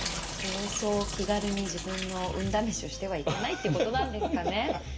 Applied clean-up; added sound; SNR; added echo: none; Drip / Sink (filling or washing); 9 dB; reverberation time 1.1 s.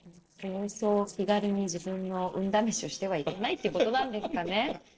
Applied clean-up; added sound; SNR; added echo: neural separator model SepFormer DNS4.